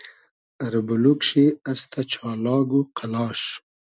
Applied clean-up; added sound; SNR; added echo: none; none; none; none.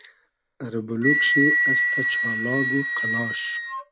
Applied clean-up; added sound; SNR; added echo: none; Wind instrument, woodwind instrument; -4 dB; none.